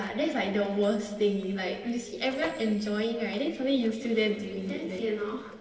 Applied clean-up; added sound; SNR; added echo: neural separator model SepFormer DNS4.